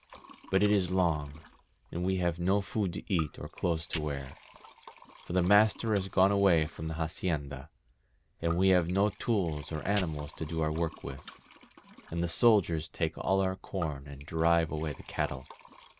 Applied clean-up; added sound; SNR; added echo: none; Liquid + Fire; 19 dB; none.